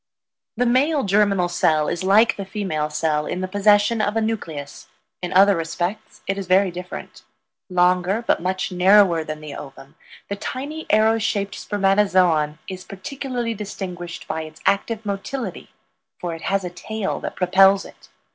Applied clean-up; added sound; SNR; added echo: none; none; none; none.